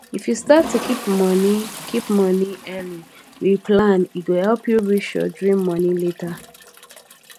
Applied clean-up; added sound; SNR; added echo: none; Toilet flush; 17 dB; none.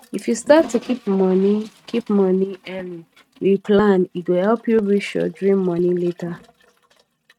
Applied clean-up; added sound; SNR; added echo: neural mask model RNNoise.